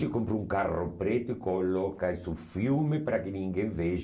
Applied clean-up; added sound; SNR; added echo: none; none; none; none.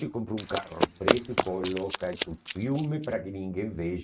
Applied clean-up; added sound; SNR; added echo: neural mask model RNNoise.